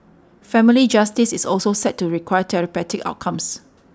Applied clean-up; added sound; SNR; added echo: none; none; none; none.